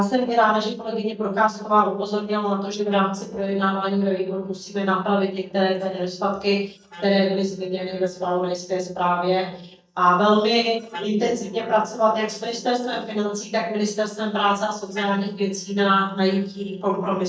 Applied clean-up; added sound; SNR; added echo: neural mask model DeepFilterNet 3.